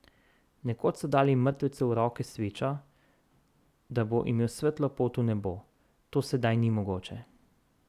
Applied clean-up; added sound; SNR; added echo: none; none; none; none.